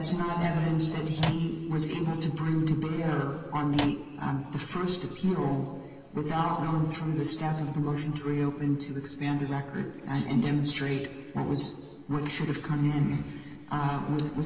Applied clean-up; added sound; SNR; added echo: none; Microwave oven; 5 dB; reverberation time 2.0 s.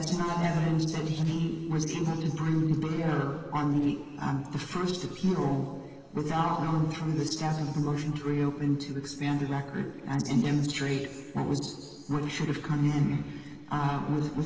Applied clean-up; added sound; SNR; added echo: neural separator model SepFormer DNS4.